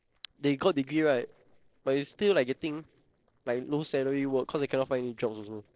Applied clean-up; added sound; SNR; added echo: neural separator model SepFormer DNS4.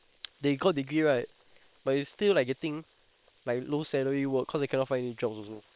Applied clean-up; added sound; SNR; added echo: neural separator model SepFormer WHAM!.